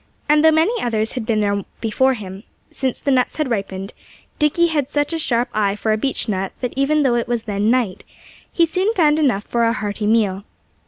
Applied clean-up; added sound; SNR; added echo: none; none; none; none.